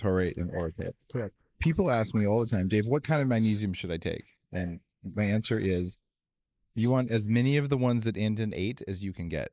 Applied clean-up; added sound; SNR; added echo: neural mask model Resemble Enhance denoiser.